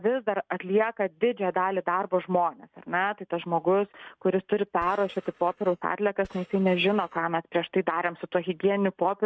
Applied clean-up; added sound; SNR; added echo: neural mask model RNNoise.